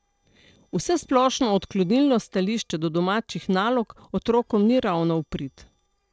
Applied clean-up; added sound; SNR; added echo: neural separator model SepFormer DNS4.